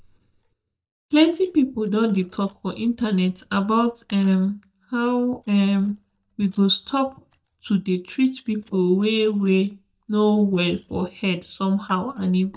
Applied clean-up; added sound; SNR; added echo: neural mask model DeepFilterNet 3.